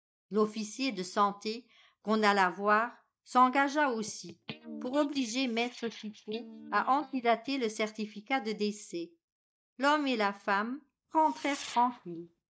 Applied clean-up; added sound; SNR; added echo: neural mask model DeepFilterNet 3.